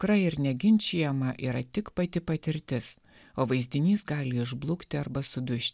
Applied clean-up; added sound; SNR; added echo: none; none; none; none.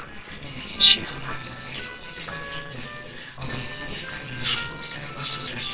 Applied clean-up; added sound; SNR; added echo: neural separator model SepFormer WHAMR!.